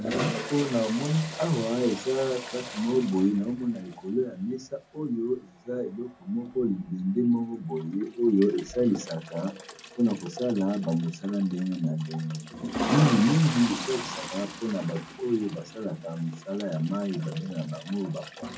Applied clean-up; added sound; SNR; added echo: none; Toilet flush; 11 dB; reverberation time 0.4 s.